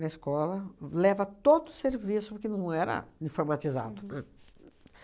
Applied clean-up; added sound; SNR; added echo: none; none; none; none.